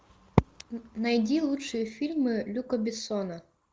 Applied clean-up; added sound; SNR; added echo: none; none; none; none.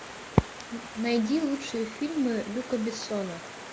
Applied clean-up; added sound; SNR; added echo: none; Stream; 12 dB; none.